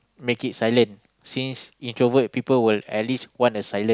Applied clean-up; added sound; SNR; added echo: none; none; none; none.